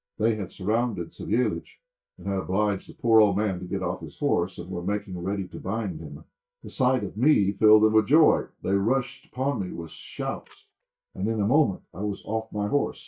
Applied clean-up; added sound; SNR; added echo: neural mask model DeepFilterNet 3.